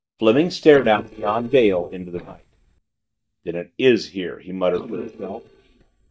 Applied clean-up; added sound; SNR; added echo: neural mask model DeepFilterNet 3.